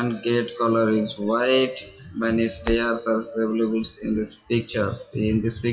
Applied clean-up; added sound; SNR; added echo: classical method WPE with log-MMSE.